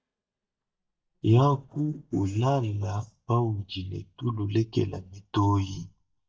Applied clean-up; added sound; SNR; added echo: neural mask model DeepFilterNet 3.